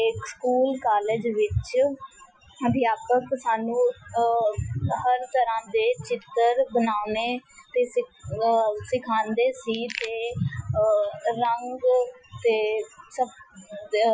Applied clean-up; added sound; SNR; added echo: classical method Wiener filter.